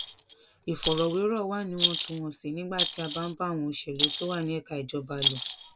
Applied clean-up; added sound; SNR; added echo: none; Rattle; -1 dB; none.